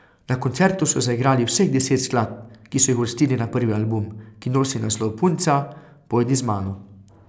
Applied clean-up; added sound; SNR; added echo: none; none; none; none.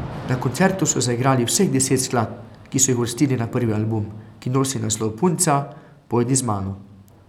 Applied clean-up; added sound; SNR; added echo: none; Thunder / Rain; 19 dB; none.